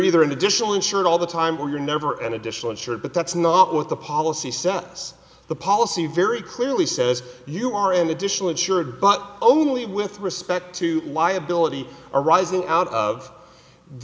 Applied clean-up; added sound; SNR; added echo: none; none; none; none.